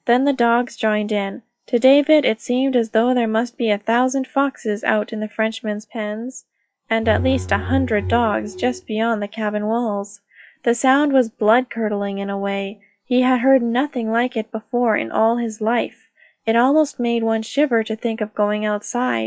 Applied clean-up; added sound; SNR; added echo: classical method log-MMSE.